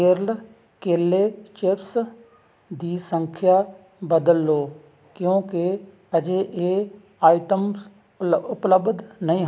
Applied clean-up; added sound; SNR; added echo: none; none; none; none.